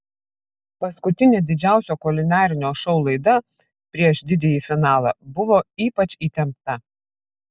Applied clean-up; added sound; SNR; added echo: none; none; none; none.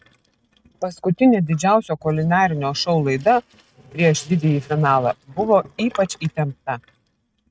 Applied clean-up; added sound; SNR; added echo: neural mask model RNNoise.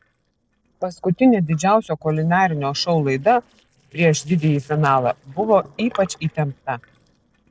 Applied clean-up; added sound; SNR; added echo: neural separator model SepFormer DNS4.